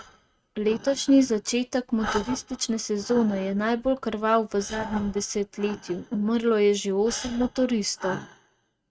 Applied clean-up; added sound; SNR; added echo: neural mask model RNNoise.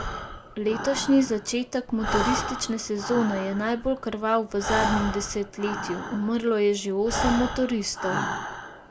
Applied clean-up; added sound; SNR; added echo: none; Breathing; 6 dB; none.